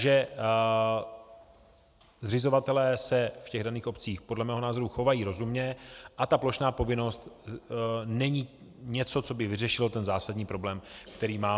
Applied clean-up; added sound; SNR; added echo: none; none; none; none.